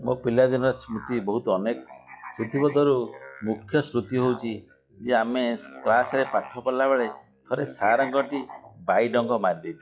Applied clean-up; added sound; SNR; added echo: classical method log-MMSE.